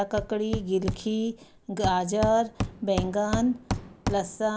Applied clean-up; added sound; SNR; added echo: none; Hammer; 7 dB; none.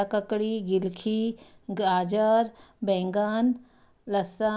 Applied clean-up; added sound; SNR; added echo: none; none; none; none.